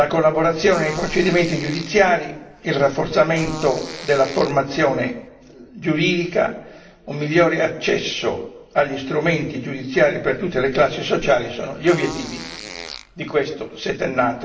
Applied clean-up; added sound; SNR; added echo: none; Fart; 17 dB; reverberation time 0.8 s.